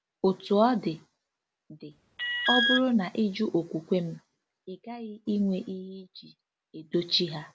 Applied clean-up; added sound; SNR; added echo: none; Alarm; -2 dB; none.